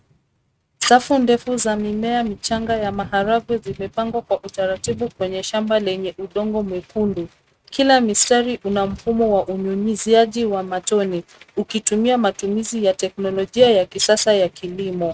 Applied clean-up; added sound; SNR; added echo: neural mask model RNNoise.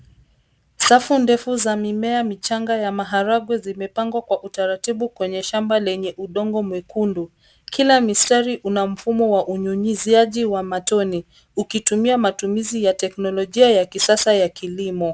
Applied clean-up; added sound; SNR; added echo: none; none; none; none.